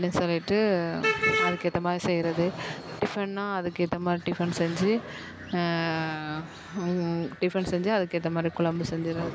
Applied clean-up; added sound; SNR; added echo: none; none; none; none.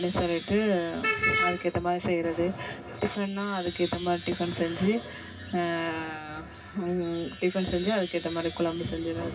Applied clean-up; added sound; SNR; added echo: none; Wind chime; 4 dB; reverberation time 0.4 s.